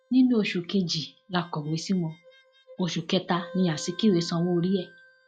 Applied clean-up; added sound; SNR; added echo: classical method log-MMSE.